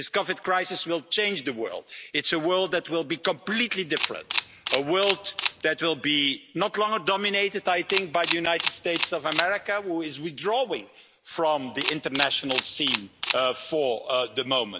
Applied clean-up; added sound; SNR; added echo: none; Camera; 6 dB; none.